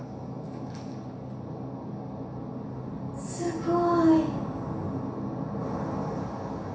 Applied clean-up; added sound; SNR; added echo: none; none; none; reverberation time 0.7 s.